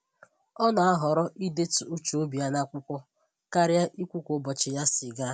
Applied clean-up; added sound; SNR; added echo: none; none; none; none.